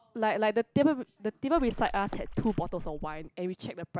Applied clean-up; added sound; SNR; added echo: none; Water / Splash, splatter; 9 dB; none.